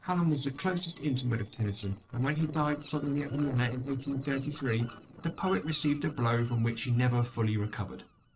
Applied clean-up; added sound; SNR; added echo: neural separator model SepFormer DNS4.